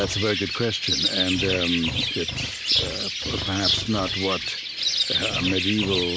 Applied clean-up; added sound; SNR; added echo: none; Bird; -1 dB; none.